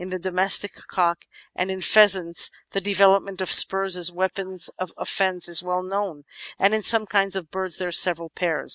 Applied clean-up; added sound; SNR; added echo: neural mask model Resemble Enhance denoiser.